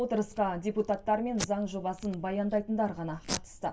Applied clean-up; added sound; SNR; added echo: none; Packing tape, duct tape; 13 dB; reverberation time 0.2 s.